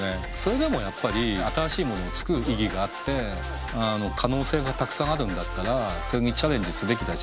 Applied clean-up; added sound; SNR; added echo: none; none; none; none.